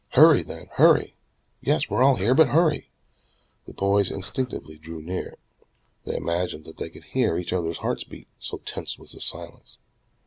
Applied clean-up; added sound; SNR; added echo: none; Breathing; 20 dB; none.